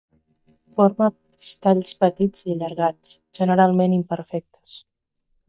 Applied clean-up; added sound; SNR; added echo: neural mask model DeepFilterNet 3.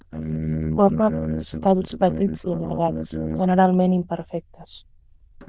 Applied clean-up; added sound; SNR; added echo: neural diffusion model UNIVERSE++.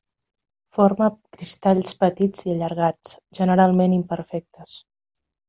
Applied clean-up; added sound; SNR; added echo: none; none; none; none.